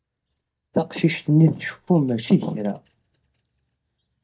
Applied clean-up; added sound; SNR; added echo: neural mask model DeepFilterNet 3.